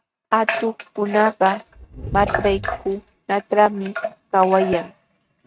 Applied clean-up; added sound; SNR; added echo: neural mask model RNNoise.